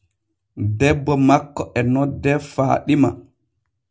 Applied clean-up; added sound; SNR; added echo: none; none; none; none.